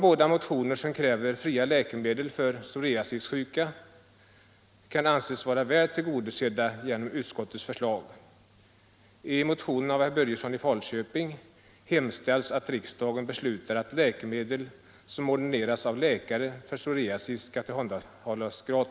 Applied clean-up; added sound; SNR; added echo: none; none; none; none.